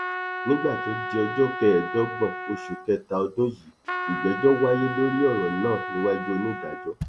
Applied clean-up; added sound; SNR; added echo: none; Trumpet; 7 dB; none.